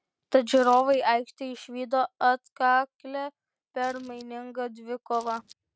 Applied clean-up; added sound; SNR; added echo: neural mask model RNNoise.